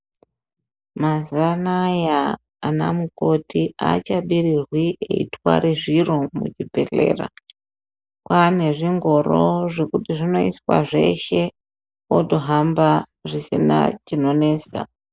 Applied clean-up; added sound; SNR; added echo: neural mask model Resemble Enhance denoiser.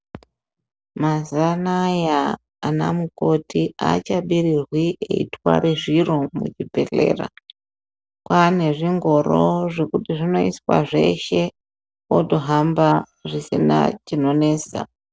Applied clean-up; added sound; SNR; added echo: neural separator model SepFormer DNS4.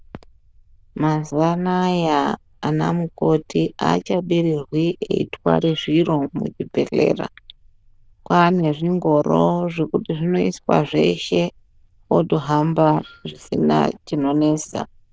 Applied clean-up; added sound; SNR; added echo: neural diffusion model UNIVERSE++.